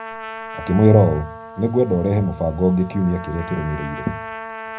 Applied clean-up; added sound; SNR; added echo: none; Trumpet; 13 dB; reverberation time 0.3 s.